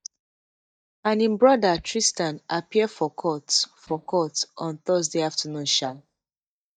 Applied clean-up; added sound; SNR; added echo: neural mask model DeepFilterNet 3.